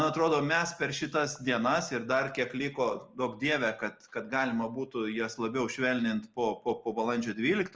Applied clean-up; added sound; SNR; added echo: none; none; none; none.